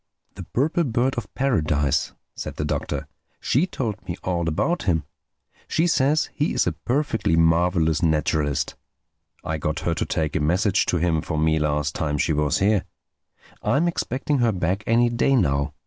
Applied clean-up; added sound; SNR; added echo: none; none; none; none.